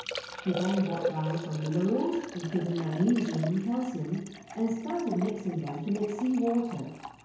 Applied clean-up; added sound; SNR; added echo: none; Liquid; 10 dB; reverberation time 1.0 s.